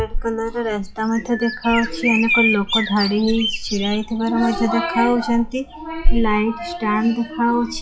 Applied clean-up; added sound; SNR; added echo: classical method WPE with log-MMSE.